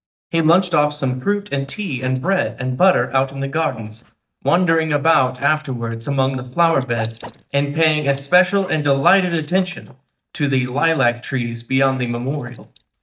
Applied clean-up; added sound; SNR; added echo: neural mask model DeepFilterNet 3.